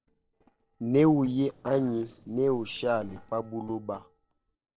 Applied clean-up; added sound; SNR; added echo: neural separator model SepFormer DNS4.